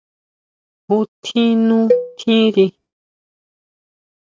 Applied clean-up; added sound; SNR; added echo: neural mask model RNNoise.